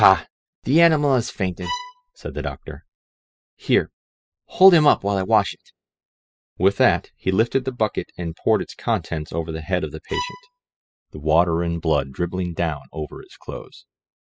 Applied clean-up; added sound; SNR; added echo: classical method spectral subtraction.